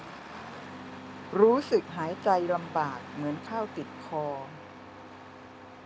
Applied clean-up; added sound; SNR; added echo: none; Engine starting; 13 dB; none.